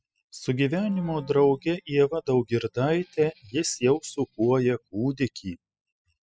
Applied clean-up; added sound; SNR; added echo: classical method spectral subtraction.